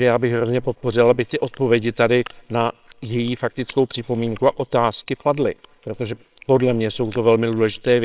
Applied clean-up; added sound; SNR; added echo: neural separator model SepFormer WHAMR!.